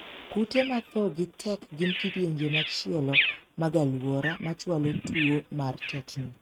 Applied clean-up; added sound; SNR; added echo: neural mask model RNNoise.